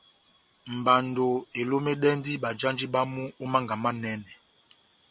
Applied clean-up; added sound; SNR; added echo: none; none; none; none.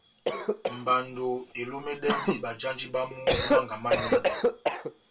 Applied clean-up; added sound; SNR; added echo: none; Cough; -3 dB; reverberation time 0.2 s.